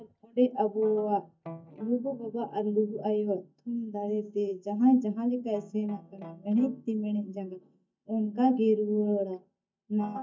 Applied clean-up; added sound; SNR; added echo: neural mask model DeepFilterNet 3.